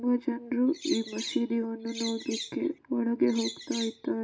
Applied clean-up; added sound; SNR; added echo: neural mask model Resemble Enhance denoiser.